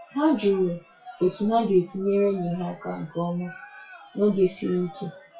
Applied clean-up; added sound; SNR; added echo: classical method WPE with log-MMSE.